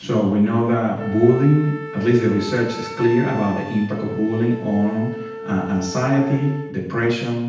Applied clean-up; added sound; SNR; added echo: none; Wind instrument, woodwind instrument; 14 dB; reverberation time 0.9 s.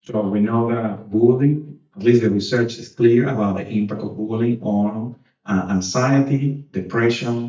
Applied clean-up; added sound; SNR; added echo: neural mask model DeepFilterNet 3.